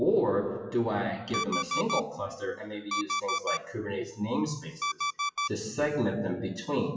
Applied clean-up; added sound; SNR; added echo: classical method WPE with log-MMSE.